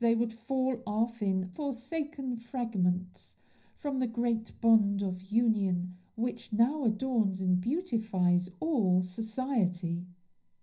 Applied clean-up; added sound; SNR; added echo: none; none; none; reverberation time 0.5 s.